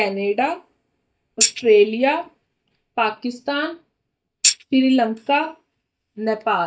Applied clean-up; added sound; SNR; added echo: neural mask model DeepFilterNet 3.